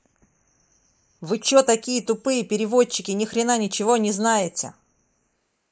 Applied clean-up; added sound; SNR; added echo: neural mask model Resemble Enhance denoiser.